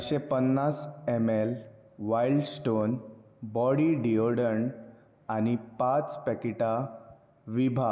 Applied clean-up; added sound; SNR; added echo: none; none; none; none.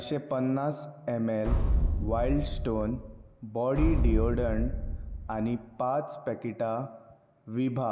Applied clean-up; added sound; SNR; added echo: none; Boom; -2 dB; none.